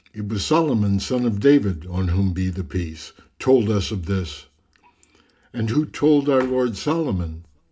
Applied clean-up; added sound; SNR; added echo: none; none; none; reverberation time 0.3 s.